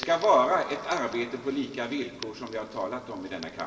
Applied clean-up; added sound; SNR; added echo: none; Crackle; 19 dB; reverberation time 2.3 s.